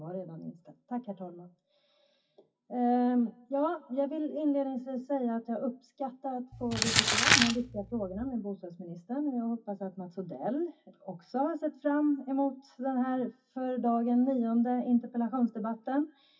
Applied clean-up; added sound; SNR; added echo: classical method WPE with log-MMSE.